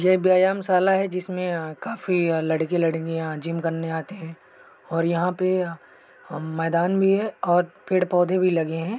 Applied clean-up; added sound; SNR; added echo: none; none; none; none.